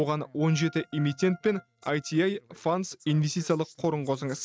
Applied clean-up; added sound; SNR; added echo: neural mask model RNNoise.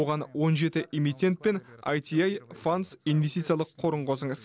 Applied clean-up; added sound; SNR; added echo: none; none; none; none.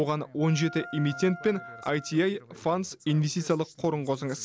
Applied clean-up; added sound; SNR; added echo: none; Wind instrument, woodwind instrument; 16 dB; none.